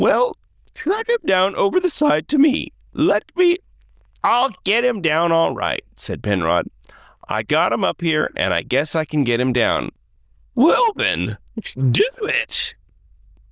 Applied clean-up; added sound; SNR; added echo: neural diffusion model UNIVERSE++.